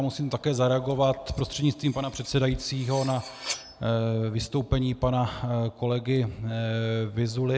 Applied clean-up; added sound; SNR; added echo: none; Cutlery, silverware; 17 dB; none.